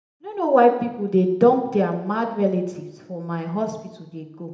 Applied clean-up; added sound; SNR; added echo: none; none; none; reverberation time 0.8 s.